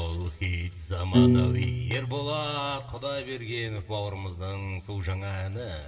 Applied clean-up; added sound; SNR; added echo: none; Piano; -1 dB; reverberation time 1.6 s.